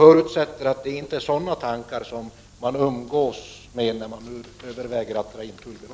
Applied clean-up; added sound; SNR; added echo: none; none; none; none.